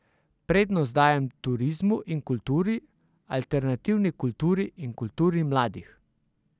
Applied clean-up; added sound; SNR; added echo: none; none; none; none.